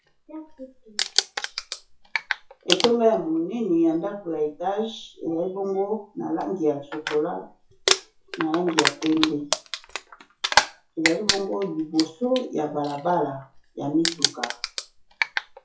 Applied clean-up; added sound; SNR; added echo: classical method WPE with log-MMSE.